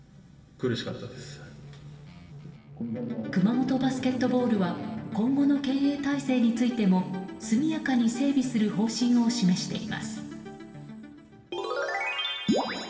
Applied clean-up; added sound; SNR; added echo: none; Guitar; 19 dB; reverberation time 2.5 s.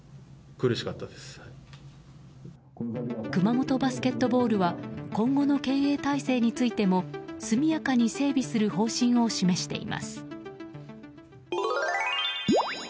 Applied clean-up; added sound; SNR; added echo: none; none; none; none.